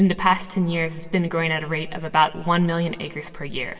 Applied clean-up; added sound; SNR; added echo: none; none; none; reverberation time 1.5 s.